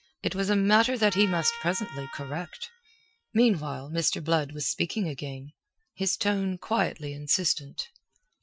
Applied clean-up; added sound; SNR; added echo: classical method Wiener filter.